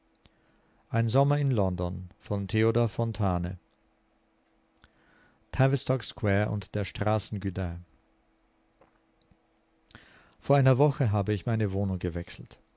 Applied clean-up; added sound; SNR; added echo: none; none; none; none.